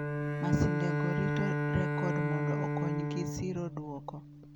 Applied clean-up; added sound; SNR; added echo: none; Bowed string instrument; -3 dB; none.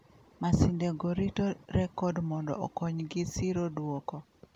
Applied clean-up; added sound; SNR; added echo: none; none; none; none.